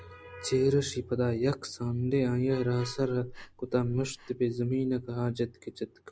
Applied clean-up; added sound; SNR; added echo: none; Breathing; 19 dB; none.